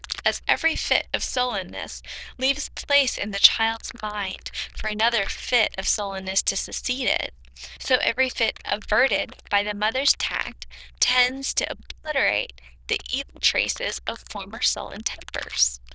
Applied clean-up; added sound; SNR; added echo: neural diffusion model UNIVERSE++.